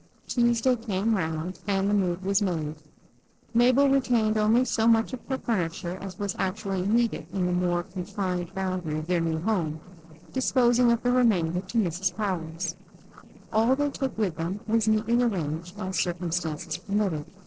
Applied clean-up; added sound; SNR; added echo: neural separator model SepFormer DNS4.